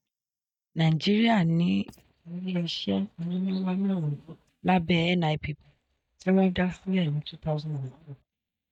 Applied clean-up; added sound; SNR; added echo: neural mask model DeepFilterNet 3.